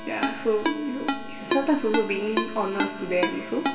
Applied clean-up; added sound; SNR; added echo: none; Ringtone; 3 dB; reverberation time 1.8 s.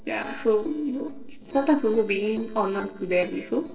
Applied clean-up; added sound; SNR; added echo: neural separator model SepFormer DNS4.